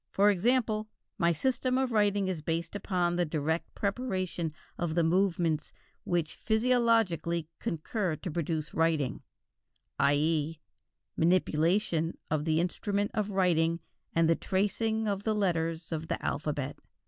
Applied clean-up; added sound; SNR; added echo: none; none; none; none.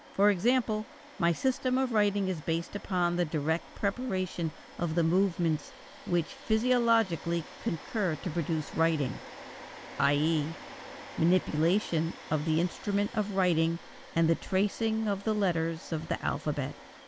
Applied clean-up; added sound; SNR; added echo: none; Domestic sounds, home sounds; 18 dB; none.